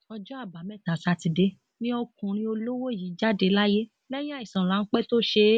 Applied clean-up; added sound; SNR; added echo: none; none; none; none.